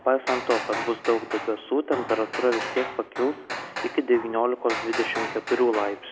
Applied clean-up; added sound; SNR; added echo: none; Hammer; 8 dB; none.